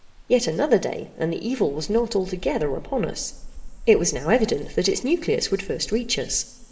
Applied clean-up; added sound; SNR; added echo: none; Rain; 13 dB; reverberation time 2.2 s.